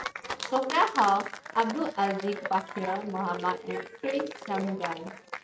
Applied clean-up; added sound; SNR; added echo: neural mask model RNNoise.